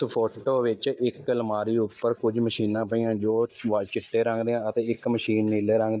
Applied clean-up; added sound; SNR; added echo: neural mask model DeepFilterNet 3.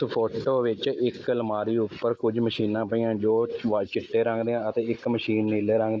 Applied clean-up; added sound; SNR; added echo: neural mask model Resemble Enhance denoiser.